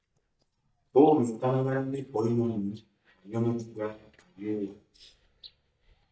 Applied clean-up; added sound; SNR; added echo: neural mask model DeepFilterNet 3.